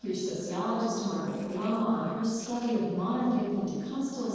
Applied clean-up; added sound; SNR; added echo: neural separator model SepFormer DNS4.